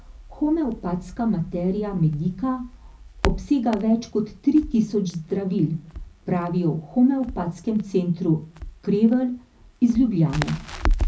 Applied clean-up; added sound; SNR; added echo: none; Crackle; 9 dB; reverberation time 0.4 s.